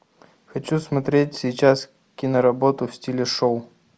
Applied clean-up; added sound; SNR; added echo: none; none; none; none.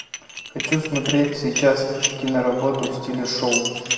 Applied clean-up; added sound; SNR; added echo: none; Dishes, pots, and pans; 7 dB; reverberation time 2.2 s.